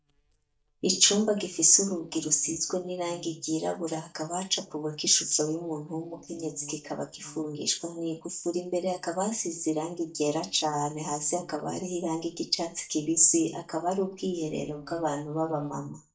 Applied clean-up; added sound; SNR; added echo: neural mask model DeepFilterNet 3.